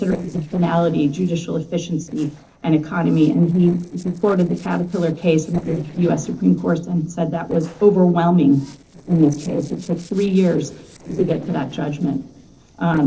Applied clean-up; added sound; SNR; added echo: neural separator model SepFormer DNS4.